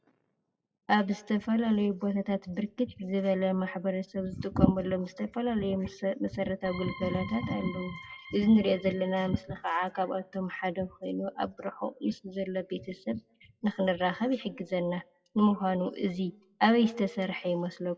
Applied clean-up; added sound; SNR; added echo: classical method WPE with log-MMSE.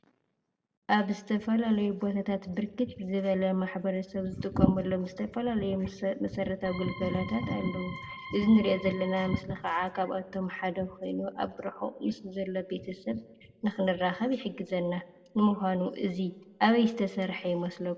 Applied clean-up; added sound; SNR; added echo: none; Organ; 13 dB; reverberation time 0.7 s.